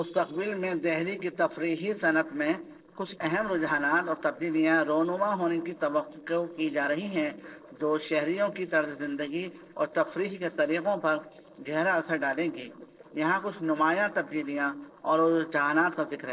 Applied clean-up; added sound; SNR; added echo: neural separator model SepFormer DNS4.